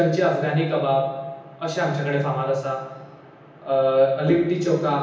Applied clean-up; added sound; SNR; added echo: none; none; none; reverberation time 0.9 s.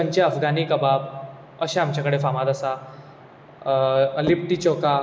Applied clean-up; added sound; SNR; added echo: none; none; none; none.